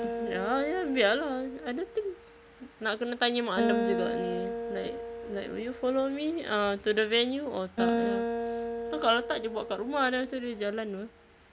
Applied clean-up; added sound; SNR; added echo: none; Acoustic guitar; 4 dB; none.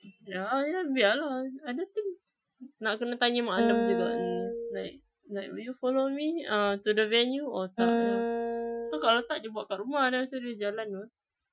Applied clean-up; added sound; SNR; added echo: classical method Wiener filter.